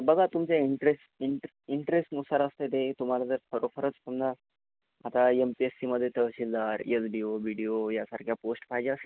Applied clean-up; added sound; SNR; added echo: none; none; none; none.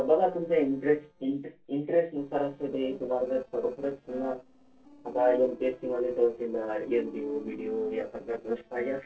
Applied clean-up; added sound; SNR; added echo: neural separator model SepFormer DNS4.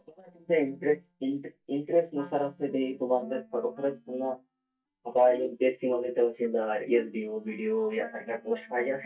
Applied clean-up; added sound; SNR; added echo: neural mask model DeepFilterNet 3.